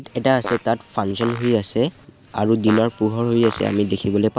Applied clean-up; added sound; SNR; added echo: none; Fart; 15 dB; none.